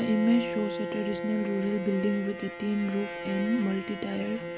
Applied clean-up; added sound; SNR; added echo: none; Bowed string instrument; 7 dB; none.